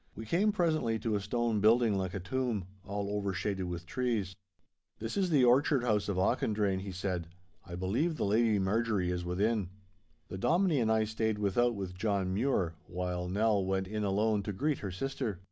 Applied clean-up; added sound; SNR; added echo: none; none; none; none.